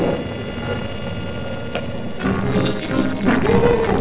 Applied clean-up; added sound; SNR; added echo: neural separator model SepFormer DNS4.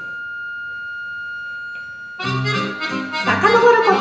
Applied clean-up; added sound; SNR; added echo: none; Wind instrument, woodwind instrument; 11 dB; reverberation time 0.9 s.